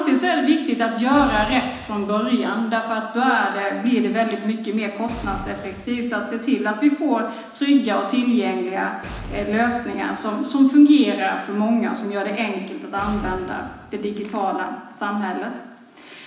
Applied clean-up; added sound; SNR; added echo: none; Boom; 20 dB; reverberation time 1.0 s.